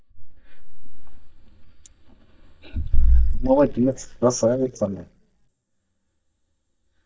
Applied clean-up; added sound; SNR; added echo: neural mask model DeepFilterNet 3.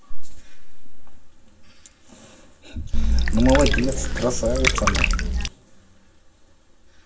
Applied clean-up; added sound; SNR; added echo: none; Water / Liquid; -5 dB; reverberation time 1.7 s.